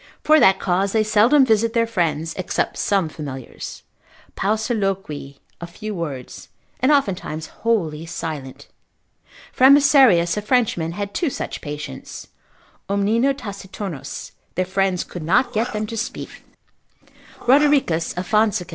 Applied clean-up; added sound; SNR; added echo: neural separator model SepFormer DNS4.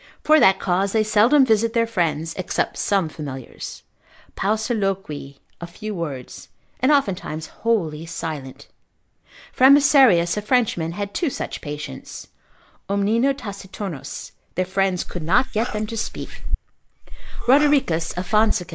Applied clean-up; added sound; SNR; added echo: neural mask model Resemble Enhance denoiser.